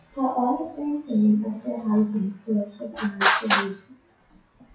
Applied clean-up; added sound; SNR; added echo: classical method WPE with log-MMSE.